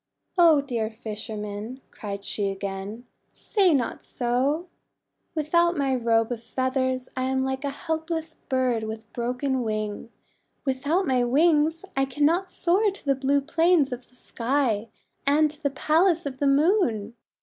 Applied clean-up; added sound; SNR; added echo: none; none; none; none.